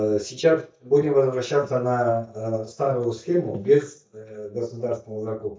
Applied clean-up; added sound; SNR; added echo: neural mask model DeepFilterNet 3.